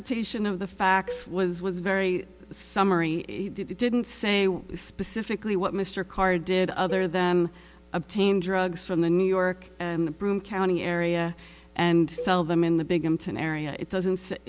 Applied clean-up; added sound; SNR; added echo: none; Cowbell; 17 dB; none.